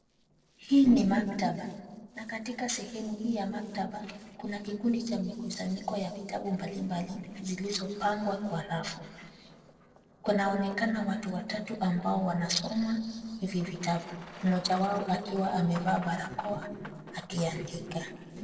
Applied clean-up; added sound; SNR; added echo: neural separator model SepFormer DNS4.